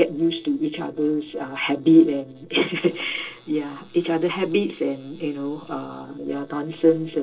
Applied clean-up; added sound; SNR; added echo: neural separator model SepFormer DNS4.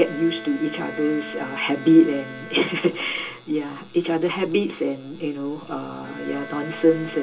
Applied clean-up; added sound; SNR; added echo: none; Bowed string instrument; 16 dB; reverberation time 0.2 s.